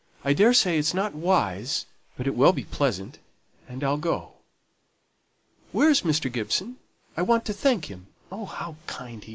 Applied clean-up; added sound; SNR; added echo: neural mask model Resemble Enhance denoiser.